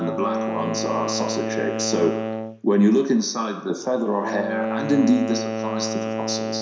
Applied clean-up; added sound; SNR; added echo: none; Wind instrument, woodwind instrument; 5 dB; reverberation time 0.7 s.